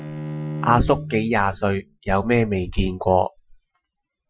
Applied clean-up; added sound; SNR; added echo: classical method Wiener filter.